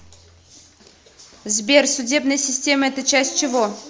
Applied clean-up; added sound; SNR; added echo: none; none; none; none.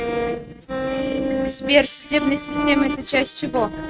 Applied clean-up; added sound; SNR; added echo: neural mask model RNNoise.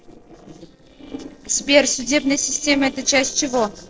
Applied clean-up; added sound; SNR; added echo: neural separator model SepFormer DNS4.